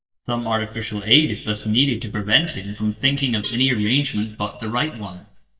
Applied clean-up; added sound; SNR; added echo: neural mask model DeepFilterNet 3.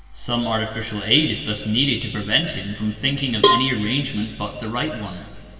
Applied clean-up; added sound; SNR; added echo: none; Cowbell; 1 dB; reverberation time 2.5 s.